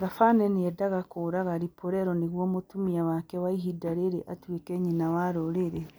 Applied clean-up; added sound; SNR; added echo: none; none; none; none.